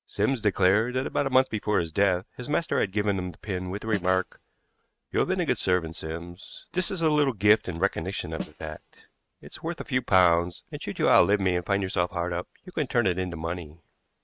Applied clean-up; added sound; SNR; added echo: neural mask model RNNoise.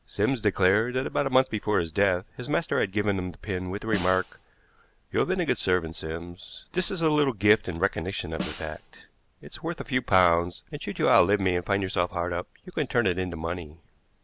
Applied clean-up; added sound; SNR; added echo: none; Snare drum; 13 dB; none.